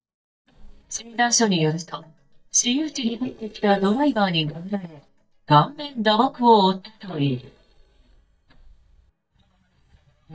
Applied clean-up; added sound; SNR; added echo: neural mask model DeepFilterNet 3.